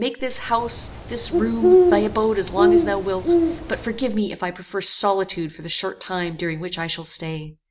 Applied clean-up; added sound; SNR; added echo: none; Bird; -3 dB; none.